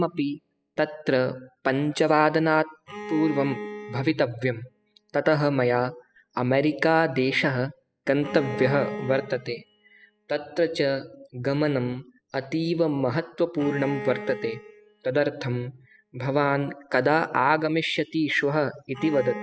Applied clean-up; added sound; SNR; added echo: classical method spectral subtraction.